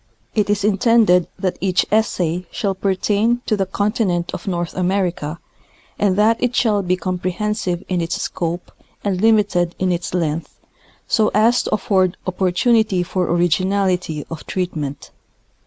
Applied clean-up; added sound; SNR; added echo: none; none; none; none.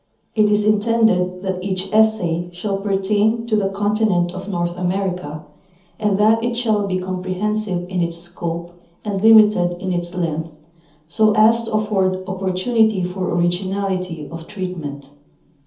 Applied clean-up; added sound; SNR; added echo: none; none; none; reverberation time 0.7 s.